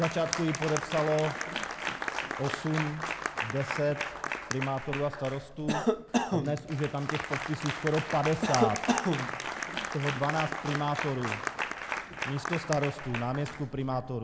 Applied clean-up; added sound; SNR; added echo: none; Applause + Cough; 2 dB; none.